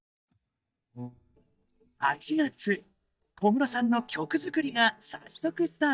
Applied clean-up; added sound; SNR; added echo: neural mask model DeepFilterNet 3.